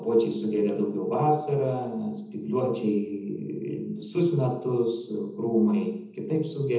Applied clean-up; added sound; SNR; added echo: none; none; none; reverberation time 0.8 s.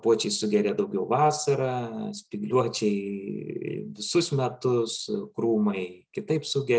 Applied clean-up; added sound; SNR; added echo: none; none; none; none.